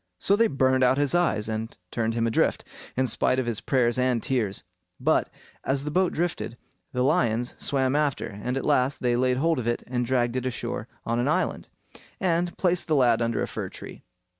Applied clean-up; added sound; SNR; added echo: none; none; none; none.